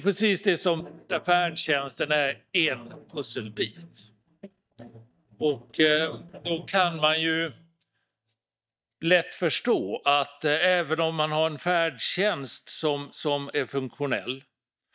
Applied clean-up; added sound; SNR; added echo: neural mask model DeepFilterNet 3.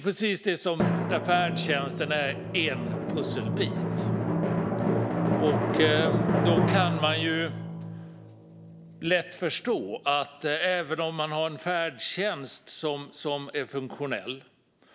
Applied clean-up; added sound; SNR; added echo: none; Drum; 1 dB; none.